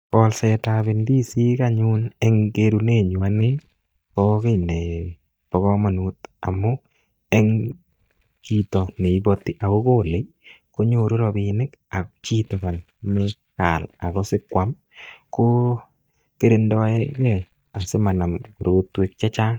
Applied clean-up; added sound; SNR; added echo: neural mask model DeepFilterNet 3.